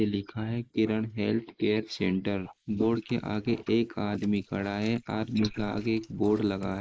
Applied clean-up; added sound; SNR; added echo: neural mask model Resemble Enhance denoiser.